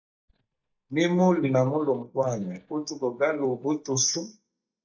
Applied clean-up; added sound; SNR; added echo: neural mask model DeepFilterNet 3.